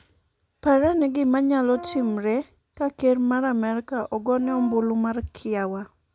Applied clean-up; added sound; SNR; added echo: none; Brass instrument; 18 dB; none.